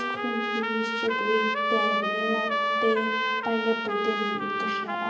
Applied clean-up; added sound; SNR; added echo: none; Trumpet; -2 dB; reverberation time 2.4 s.